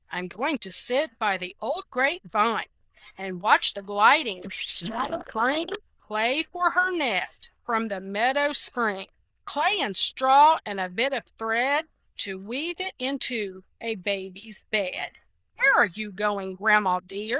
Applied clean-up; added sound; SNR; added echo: neural diffusion model UNIVERSE++.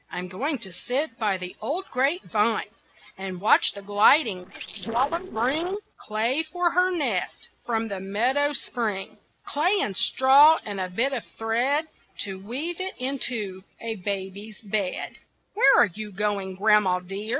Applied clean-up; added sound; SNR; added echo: neural separator model SepFormer DNS4.